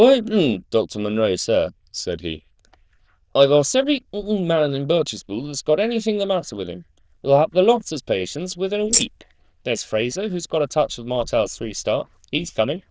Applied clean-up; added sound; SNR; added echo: neural diffusion model UNIVERSE++.